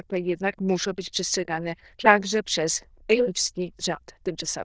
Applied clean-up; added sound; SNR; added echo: neural diffusion model UNIVERSE++.